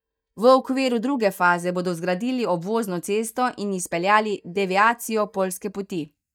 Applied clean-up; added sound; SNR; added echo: neural mask model DeepFilterNet 3.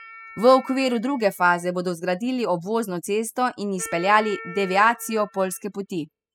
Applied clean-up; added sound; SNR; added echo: classical method spectral subtraction.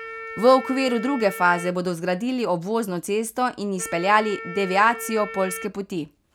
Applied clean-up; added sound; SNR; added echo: none; Wind instrument, woodwind instrument; 14 dB; none.